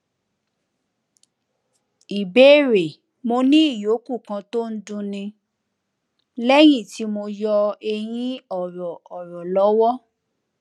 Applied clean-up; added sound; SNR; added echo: none; none; none; none.